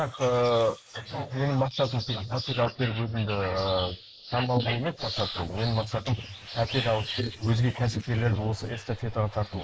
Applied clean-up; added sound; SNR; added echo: neural mask model Resemble Enhance denoiser.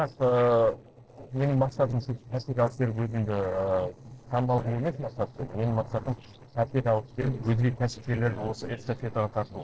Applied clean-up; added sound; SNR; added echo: neural separator model SepFormer DNS4.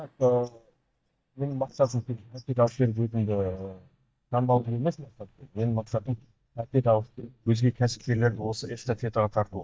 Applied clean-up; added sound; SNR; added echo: neural mask model DeepFilterNet 3.